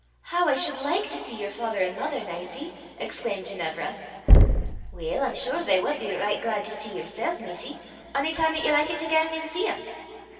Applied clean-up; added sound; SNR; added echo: none; Knock; -5 dB; reverberation time 2.5 s.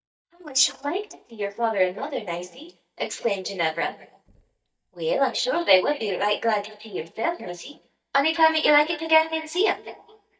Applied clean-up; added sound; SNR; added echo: neural mask model DeepFilterNet 3.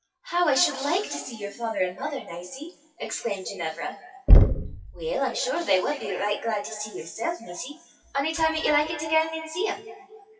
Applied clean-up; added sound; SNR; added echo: classical method WPE with log-MMSE.